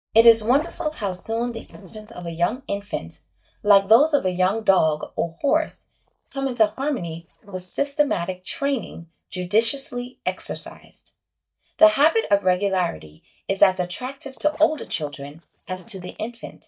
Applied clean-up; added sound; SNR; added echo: neural mask model DeepFilterNet 3.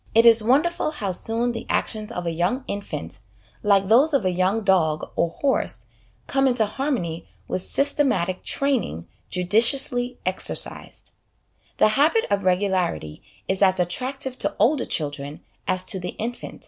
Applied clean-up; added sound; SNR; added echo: none; none; none; none.